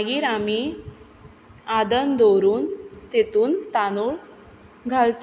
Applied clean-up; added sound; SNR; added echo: none; none; none; none.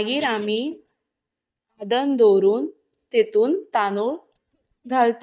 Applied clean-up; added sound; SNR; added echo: neural mask model DeepFilterNet 3.